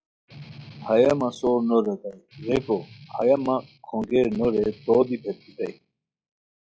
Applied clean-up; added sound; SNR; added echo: classical method log-MMSE.